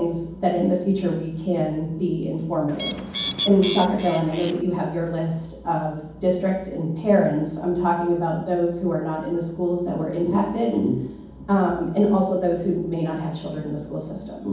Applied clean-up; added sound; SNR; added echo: none; Bird; 7 dB; reverberation time 1.2 s.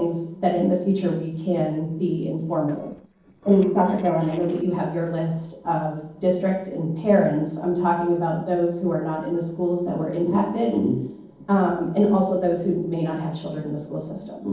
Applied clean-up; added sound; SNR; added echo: neural separator model SepFormer DNS4.